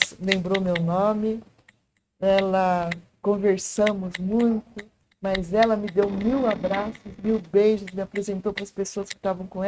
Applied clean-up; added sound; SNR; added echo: neural mask model RNNoise.